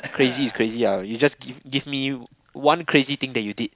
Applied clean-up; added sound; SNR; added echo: none; Chewing, mastication / Cough; 19 dB; none.